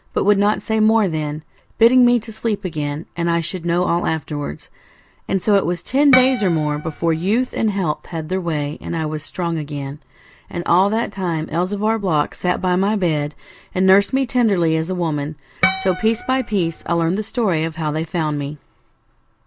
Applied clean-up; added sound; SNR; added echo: none; Harp; 6 dB; none.